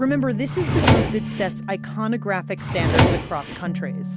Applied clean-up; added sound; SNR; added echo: none; Drawer open or close; -3 dB; none.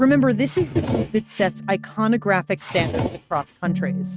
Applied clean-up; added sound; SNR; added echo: neural mask model RNNoise.